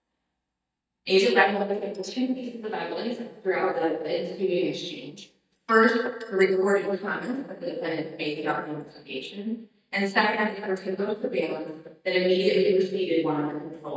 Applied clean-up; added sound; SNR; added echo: neural mask model DeepFilterNet 3.